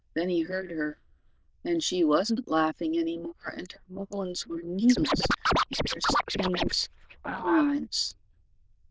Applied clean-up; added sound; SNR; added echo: neural diffusion model UNIVERSE++.